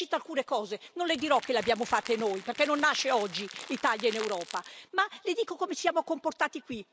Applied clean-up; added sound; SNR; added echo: none; Crackle; 14 dB; none.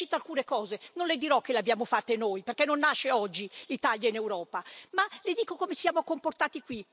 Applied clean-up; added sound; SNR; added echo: none; none; none; none.